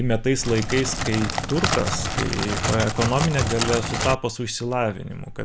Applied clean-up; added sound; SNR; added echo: none; Crackle; 2 dB; none.